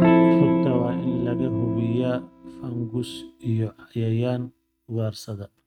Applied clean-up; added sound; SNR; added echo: neural mask model RNNoise.